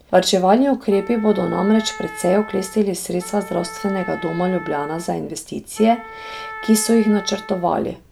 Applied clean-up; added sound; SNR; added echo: none; Wind instrument, woodwind instrument; 15 dB; none.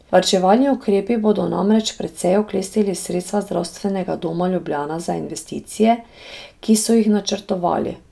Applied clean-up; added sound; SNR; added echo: none; none; none; none.